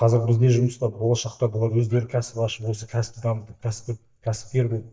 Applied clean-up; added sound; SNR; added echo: neural mask model DeepFilterNet 3.